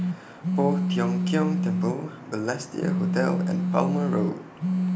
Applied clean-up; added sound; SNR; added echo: none; Telephone; -3 dB; none.